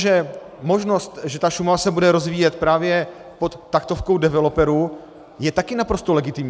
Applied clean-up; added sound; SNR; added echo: none; none; none; none.